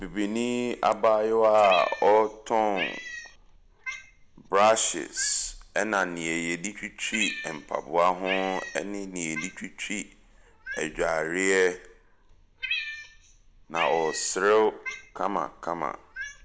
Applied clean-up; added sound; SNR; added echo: none; Cat; 12 dB; none.